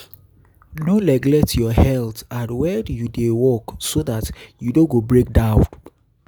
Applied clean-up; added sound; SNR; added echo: none; none; none; none.